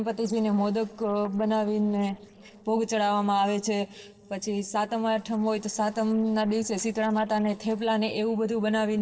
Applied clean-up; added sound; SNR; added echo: neural separator model SepFormer DNS4.